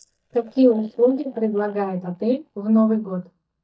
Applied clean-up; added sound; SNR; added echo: neural mask model DeepFilterNet 3.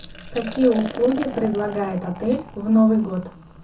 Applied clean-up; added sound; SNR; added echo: none; Liquid; 14 dB; reverberation time 0.3 s.